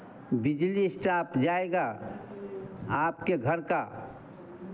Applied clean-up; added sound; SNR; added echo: none; none; none; none.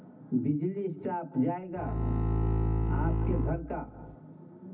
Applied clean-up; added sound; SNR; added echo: none; Bowed string instrument; -5 dB; reverberation time 0.4 s.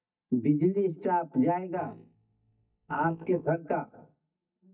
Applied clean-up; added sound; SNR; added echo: neural mask model DeepFilterNet 3.